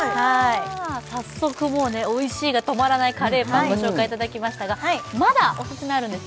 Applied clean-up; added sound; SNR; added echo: none; none; none; none.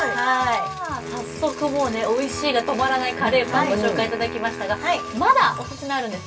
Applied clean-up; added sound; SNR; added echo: none; Wind instrument, woodwind instrument; 12 dB; reverberation time 0.1 s.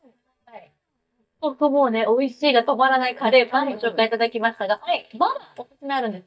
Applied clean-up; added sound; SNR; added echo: neural mask model DeepFilterNet 3.